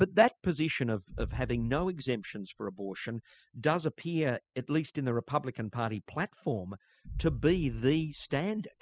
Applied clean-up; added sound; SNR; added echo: classical method spectral subtraction.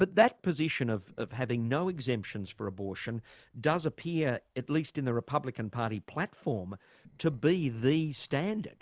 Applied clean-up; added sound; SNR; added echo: neural separator model SepFormer DNS4.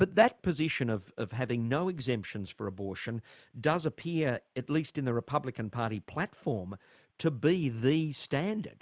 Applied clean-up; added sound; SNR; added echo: none; none; none; none.